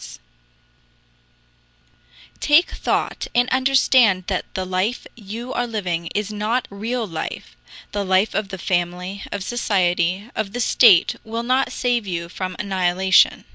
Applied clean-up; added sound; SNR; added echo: none; none; none; none.